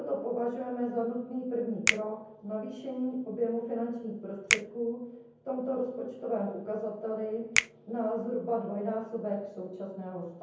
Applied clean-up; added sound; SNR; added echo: none; Finger snapping; 3 dB; reverberation time 0.9 s.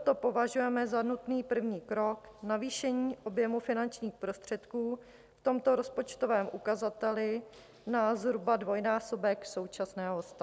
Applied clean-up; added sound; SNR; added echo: none; none; none; none.